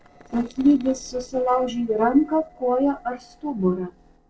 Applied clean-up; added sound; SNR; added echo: neural separator model SepFormer DNS4.